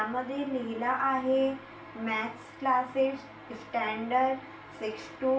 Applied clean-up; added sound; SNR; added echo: none; none; none; reverberation time 0.4 s.